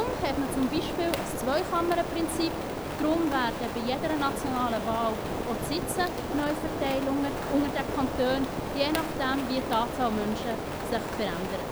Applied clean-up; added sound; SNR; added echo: none; Rain; 3 dB; none.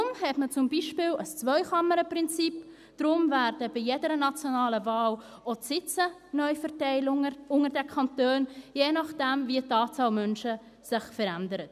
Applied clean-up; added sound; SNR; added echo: none; none; none; none.